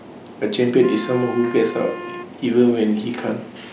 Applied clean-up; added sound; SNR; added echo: none; Wind instrument, woodwind instrument; 15 dB; none.